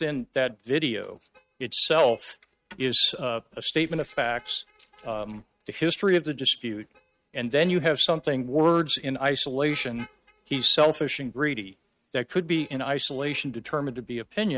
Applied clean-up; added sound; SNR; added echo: neural mask model RNNoise.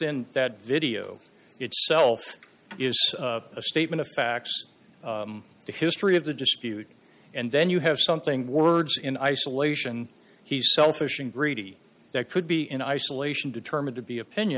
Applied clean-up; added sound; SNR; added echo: none; none; none; none.